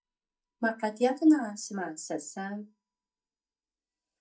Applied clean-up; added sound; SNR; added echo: neural mask model DeepFilterNet 3.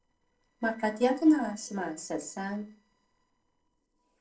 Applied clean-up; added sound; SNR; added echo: neural separator model SepFormer DNS4.